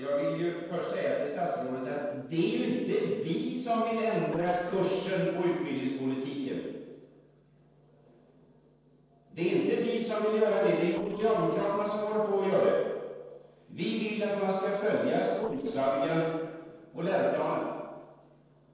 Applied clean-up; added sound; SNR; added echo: neural separator model SepFormer DNS4.